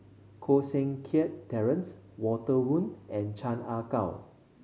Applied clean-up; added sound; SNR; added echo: none; none; none; none.